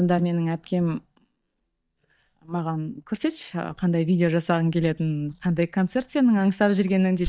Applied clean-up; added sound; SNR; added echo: neural mask model DeepFilterNet 3.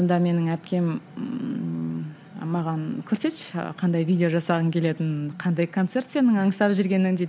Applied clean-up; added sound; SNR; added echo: none; none; none; none.